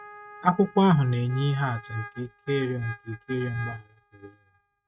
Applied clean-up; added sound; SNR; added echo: neural mask model RNNoise.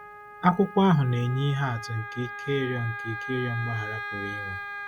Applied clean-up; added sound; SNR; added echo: none; Wind instrument, woodwind instrument; 9 dB; none.